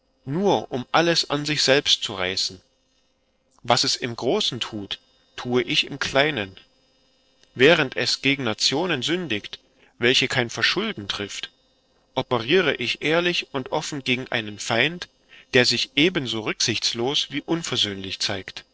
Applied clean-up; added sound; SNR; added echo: neural separator model SepFormer DNS4.